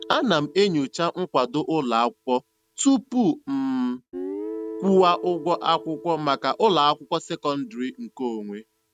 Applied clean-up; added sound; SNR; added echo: neural mask model RNNoise.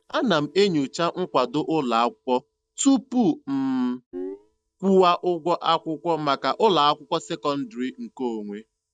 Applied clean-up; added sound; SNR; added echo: neural mask model DeepFilterNet 3.